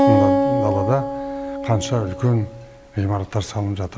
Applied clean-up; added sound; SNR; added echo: none; Acoustic guitar; 0 dB; none.